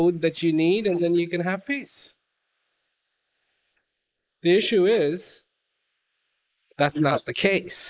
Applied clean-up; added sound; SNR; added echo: neural mask model Resemble Enhance denoiser.